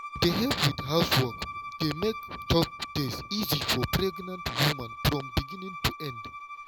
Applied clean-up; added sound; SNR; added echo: none; Bowed string instrument; 12 dB; none.